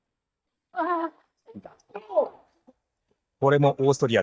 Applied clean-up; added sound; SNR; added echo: neural mask model DeepFilterNet 3.